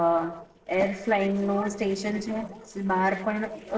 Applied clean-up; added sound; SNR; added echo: neural separator model SepFormer DNS4.